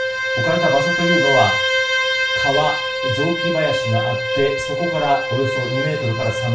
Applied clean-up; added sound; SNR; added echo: none; Bowed string instrument; -1 dB; reverberation time 0.3 s.